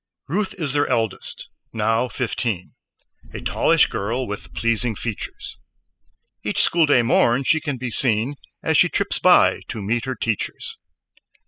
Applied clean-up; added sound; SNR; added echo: classical method spectral subtraction.